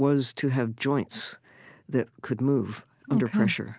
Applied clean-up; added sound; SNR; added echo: none; none; none; none.